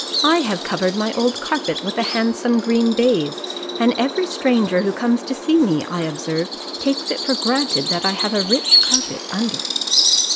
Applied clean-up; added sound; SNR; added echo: none; Bird vocalization, bird call, bird song; 3 dB; none.